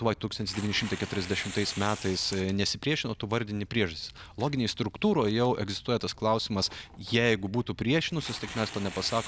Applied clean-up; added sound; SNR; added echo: none; Tearing; 16 dB; none.